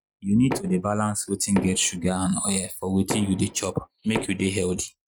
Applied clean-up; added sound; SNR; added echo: neural mask model RNNoise.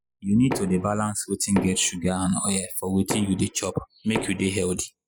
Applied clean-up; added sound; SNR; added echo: classical method spectral subtraction.